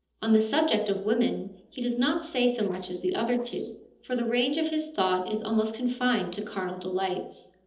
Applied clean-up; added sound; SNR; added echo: neural separator model SepFormer DNS4.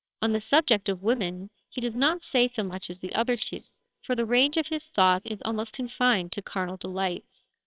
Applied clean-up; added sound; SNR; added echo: neural separator model SepFormer WHAMR!.